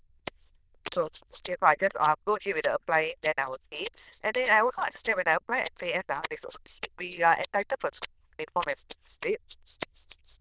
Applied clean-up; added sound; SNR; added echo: neural diffusion model UNIVERSE++.